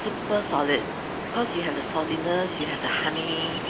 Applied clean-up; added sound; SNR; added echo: none; Ocean; 3 dB; none.